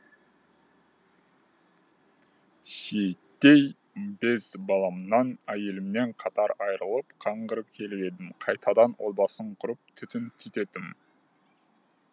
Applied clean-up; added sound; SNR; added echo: none; none; none; none.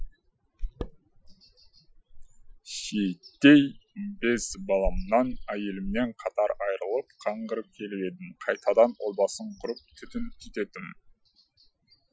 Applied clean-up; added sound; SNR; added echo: classical method Wiener filter.